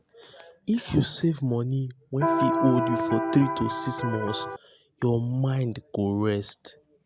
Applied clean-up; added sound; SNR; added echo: none; Electric guitar; 1 dB; none.